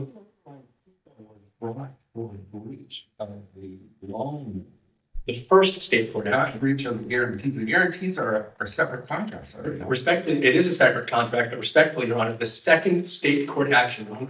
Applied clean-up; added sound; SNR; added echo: neural mask model DeepFilterNet 3.